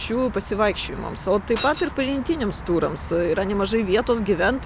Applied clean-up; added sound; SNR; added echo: none; Shatter; 11 dB; none.